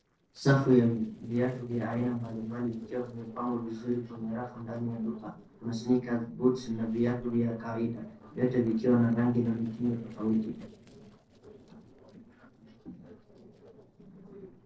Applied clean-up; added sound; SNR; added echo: neural separator model SepFormer DNS4.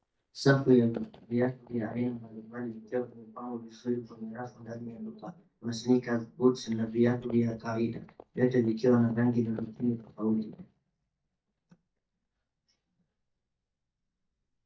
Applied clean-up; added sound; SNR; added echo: neural mask model DeepFilterNet 3.